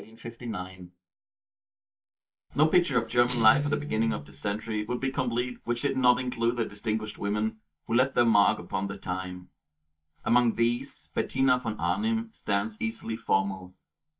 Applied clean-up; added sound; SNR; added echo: neural mask model DeepFilterNet 3.